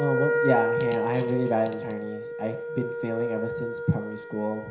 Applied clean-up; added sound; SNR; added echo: none; Wind instrument, woodwind instrument; 1 dB; reverberation time 0.5 s.